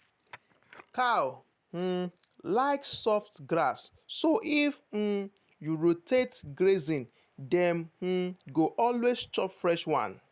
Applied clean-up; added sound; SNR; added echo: none; none; none; none.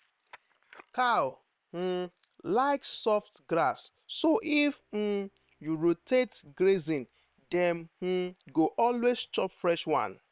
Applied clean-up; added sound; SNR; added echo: neural separator model SepFormer WHAM!.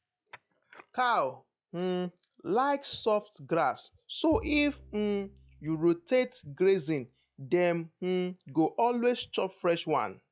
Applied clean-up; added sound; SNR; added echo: classical method log-MMSE.